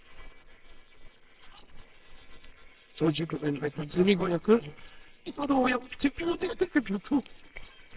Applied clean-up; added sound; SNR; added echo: neural separator model SepFormer WHAMR!.